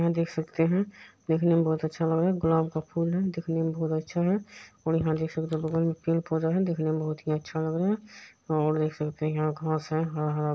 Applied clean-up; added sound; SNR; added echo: none; none; none; none.